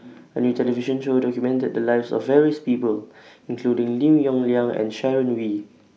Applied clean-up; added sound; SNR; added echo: none; none; none; none.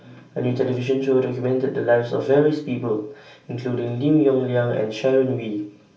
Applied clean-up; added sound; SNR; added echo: none; none; none; reverberation time 0.3 s.